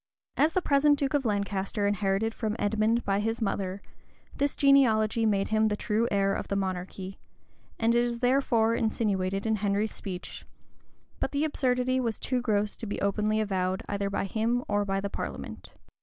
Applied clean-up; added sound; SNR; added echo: none; none; none; none.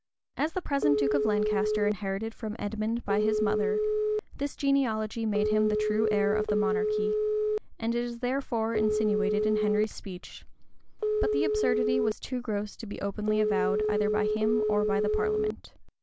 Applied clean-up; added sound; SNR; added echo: none; Telephone; -2 dB; none.